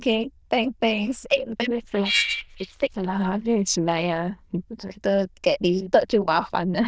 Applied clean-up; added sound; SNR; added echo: neural diffusion model UNIVERSE++.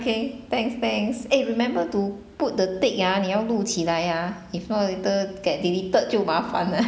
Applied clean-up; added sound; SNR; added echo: none; none; none; none.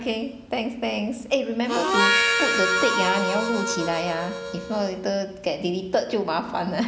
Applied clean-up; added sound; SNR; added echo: none; Harmonica; -2 dB; none.